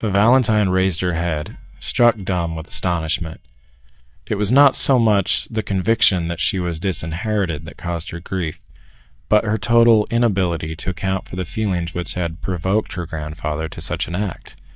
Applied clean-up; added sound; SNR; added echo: neural mask model DeepFilterNet 3.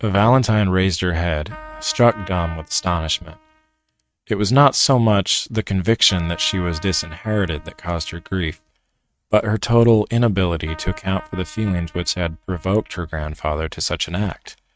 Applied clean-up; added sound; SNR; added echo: neural mask model RNNoise.